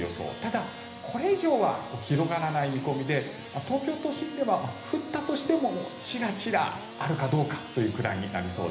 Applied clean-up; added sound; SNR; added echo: none; Engine starting / Sawing; 16 dB; reverberation time 1.1 s.